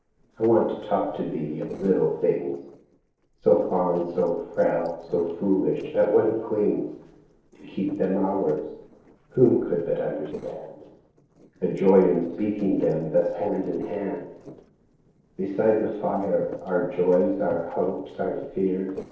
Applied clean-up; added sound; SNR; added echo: neural separator model SepFormer DNS4.